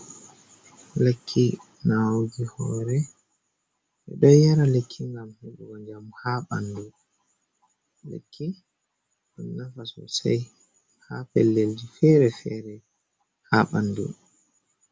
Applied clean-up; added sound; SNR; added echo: none; none; none; none.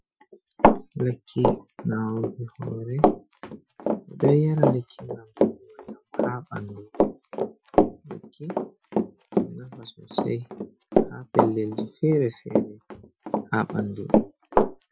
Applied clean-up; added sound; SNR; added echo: classical method Wiener filter.